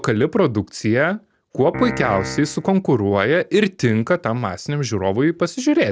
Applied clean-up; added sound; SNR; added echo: none; Piano; 9 dB; none.